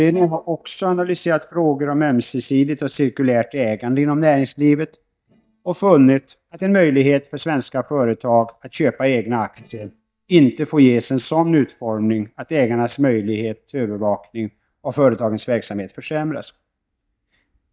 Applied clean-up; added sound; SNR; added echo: neural mask model DeepFilterNet 3.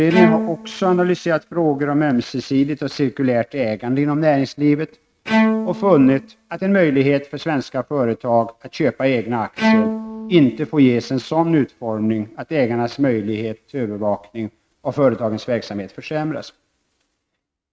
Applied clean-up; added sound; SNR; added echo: neural mask model RNNoise.